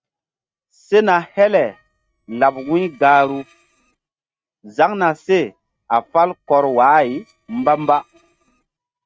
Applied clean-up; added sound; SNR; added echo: neural mask model RNNoise.